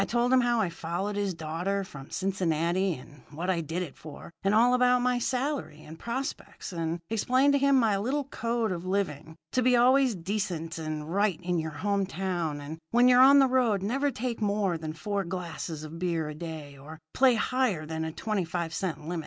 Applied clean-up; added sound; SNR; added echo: none; none; none; none.